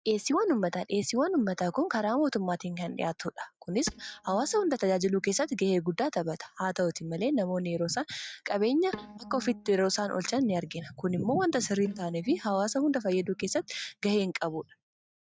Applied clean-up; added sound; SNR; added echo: neural mask model DeepFilterNet 3.